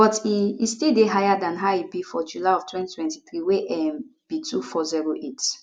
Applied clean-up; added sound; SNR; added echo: none; none; none; none.